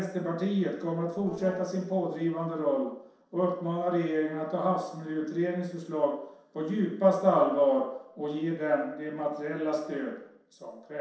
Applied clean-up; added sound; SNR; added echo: neural separator model SepFormer DNS4.